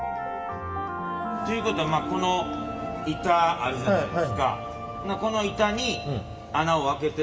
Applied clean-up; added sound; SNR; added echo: none; none; none; reverberation time 2.4 s.